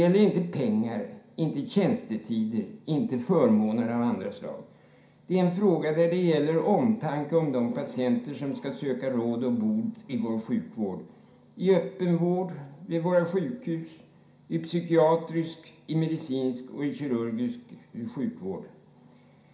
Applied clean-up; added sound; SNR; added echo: none; none; none; reverberation time 0.5 s.